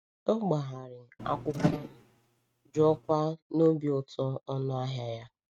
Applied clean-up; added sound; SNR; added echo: neural mask model RNNoise.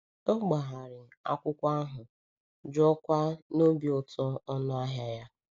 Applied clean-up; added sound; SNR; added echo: none; none; none; none.